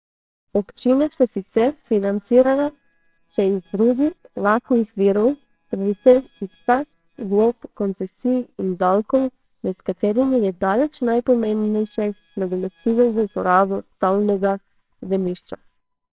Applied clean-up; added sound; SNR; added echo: neural separator model SepFormer WHAMR!.